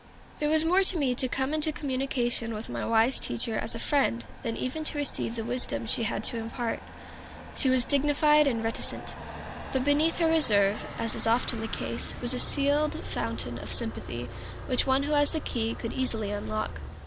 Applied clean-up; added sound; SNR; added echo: none; Motor vehicle (road); 13 dB; none.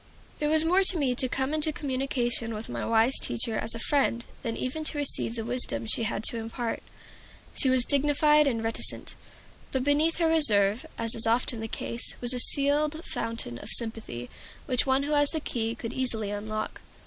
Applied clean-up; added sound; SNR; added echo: none; none; none; none.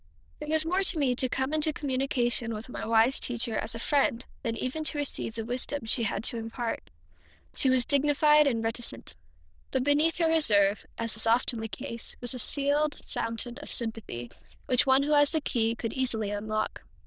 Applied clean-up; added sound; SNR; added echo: neural diffusion model UNIVERSE++.